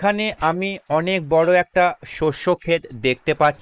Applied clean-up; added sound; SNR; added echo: neural mask model Resemble Enhance denoiser.